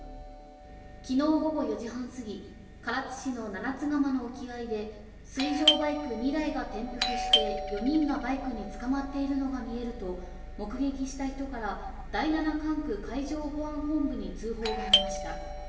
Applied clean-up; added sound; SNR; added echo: none; Doorbell; 4 dB; reverberation time 1.0 s.